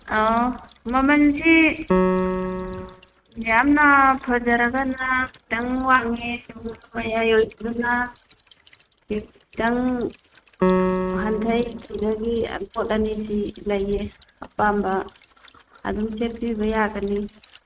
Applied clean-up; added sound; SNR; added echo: neural mask model RNNoise.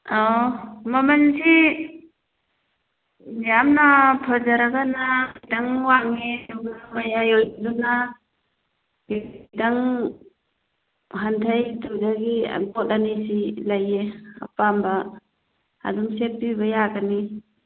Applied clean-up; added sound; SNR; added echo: none; none; none; none.